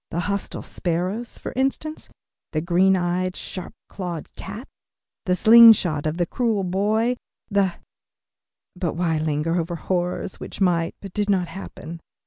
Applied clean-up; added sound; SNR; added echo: none; none; none; none.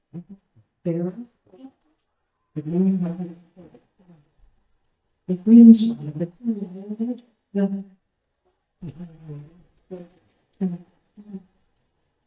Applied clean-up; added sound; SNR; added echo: neural mask model DeepFilterNet 3.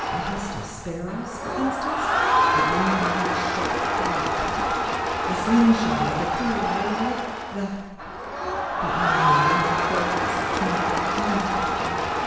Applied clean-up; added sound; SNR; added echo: none; Crowd; -4 dB; reverberation time 1.1 s.